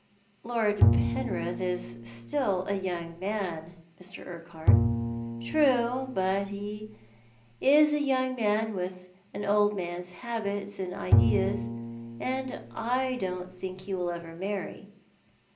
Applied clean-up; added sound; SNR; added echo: none; Bowed string instrument; 0 dB; reverberation time 0.5 s.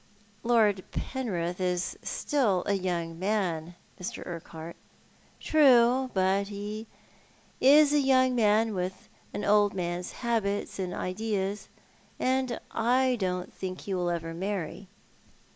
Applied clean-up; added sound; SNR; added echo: none; none; none; none.